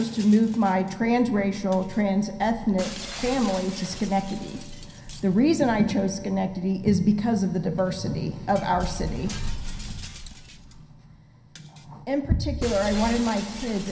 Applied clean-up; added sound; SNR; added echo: none; Shatter; 18 dB; reverberation time 0.3 s.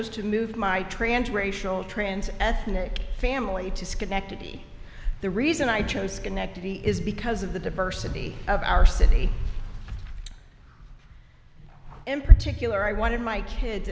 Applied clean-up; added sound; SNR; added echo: none; none; none; none.